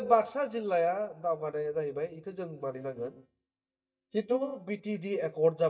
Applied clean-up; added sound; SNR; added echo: neural mask model DeepFilterNet 3.